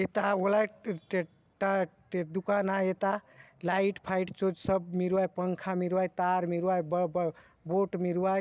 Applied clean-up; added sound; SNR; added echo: none; none; none; none.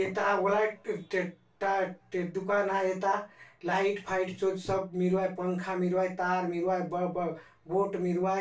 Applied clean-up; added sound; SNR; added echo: none; none; none; reverberation time 0.2 s.